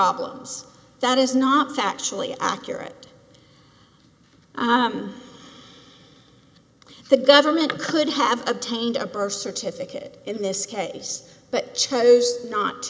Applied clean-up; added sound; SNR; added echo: none; none; none; none.